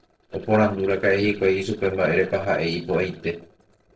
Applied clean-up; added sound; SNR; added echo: neural separator model SepFormer DNS4.